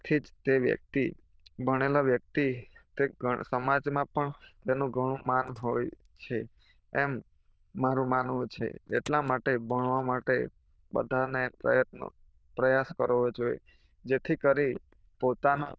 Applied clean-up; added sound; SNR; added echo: neural diffusion model UNIVERSE++.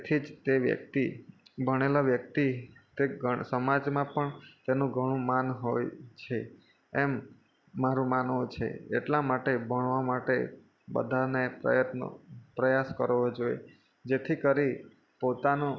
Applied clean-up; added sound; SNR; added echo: none; none; none; none.